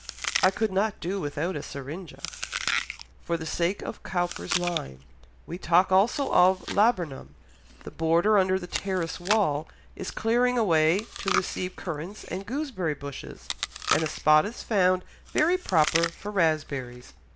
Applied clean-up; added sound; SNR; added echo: none; Chewing, mastication; 10 dB; none.